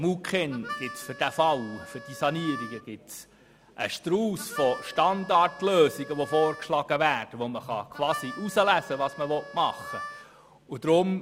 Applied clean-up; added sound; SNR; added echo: none; Harmonica; 14 dB; none.